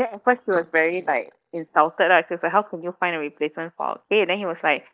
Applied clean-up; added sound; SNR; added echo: neural mask model DeepFilterNet 3.